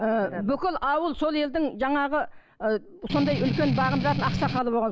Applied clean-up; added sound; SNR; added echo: none; Strum; 2 dB; none.